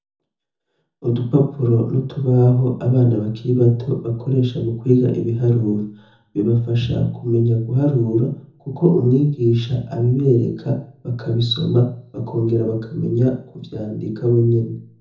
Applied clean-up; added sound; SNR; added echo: none; none; none; reverberation time 0.5 s.